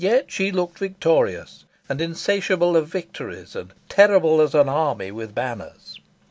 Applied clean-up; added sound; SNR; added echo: none; none; none; none.